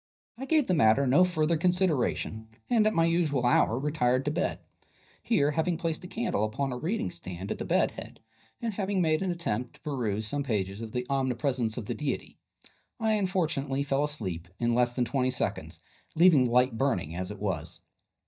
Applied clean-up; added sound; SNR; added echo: neural mask model DeepFilterNet 3.